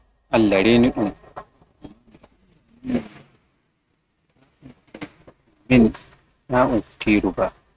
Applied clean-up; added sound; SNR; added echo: neural mask model RNNoise.